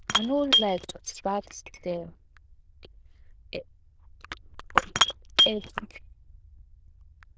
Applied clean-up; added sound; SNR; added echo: neural diffusion model UNIVERSE++.